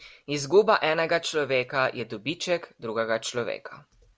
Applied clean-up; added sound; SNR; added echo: none; none; none; none.